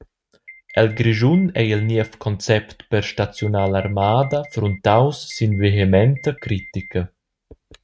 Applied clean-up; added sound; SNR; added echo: neural mask model RNNoise.